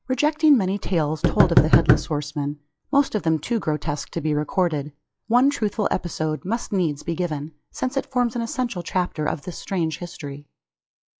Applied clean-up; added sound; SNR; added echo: classical method log-MMSE.